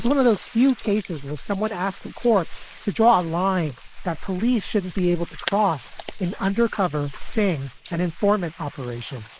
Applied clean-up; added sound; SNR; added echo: neural mask model Resemble Enhance denoiser.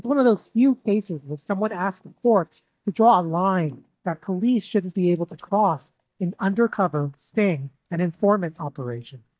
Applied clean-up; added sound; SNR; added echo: neural mask model DeepFilterNet 3.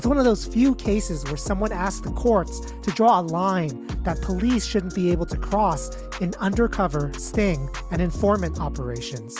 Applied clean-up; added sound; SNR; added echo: none; none; none; none.